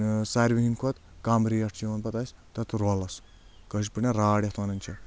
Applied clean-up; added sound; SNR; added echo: none; none; none; none.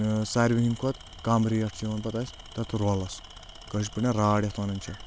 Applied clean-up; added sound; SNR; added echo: none; Tools; 18 dB; none.